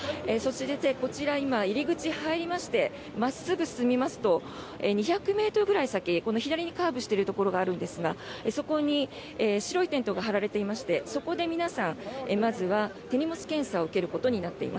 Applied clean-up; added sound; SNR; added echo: none; none; none; none.